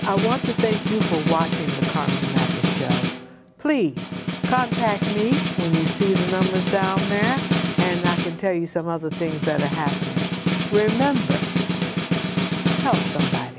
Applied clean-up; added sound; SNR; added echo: none; Snare drum; -1 dB; none.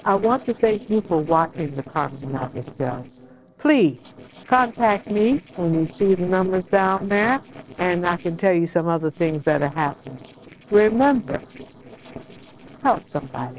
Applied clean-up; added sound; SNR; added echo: neural separator model SepFormer DNS4.